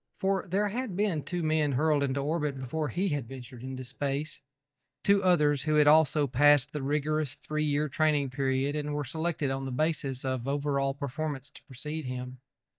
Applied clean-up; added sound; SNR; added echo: neural mask model DeepFilterNet 3.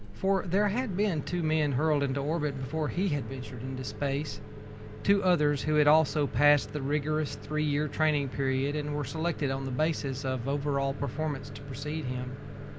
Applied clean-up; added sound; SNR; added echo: none; Microwave oven; 11 dB; none.